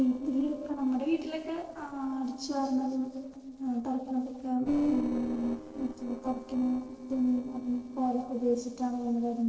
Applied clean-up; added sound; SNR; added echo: neural separator model SepFormer DNS4.